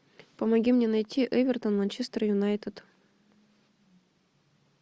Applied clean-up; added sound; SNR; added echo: none; none; none; none.